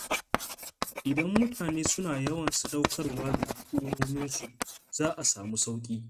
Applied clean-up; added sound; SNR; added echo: neural mask model RNNoise.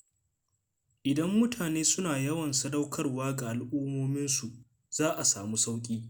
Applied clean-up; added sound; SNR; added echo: none; none; none; none.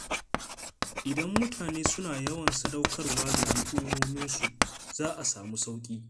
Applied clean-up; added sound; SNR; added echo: none; Writing; -2 dB; none.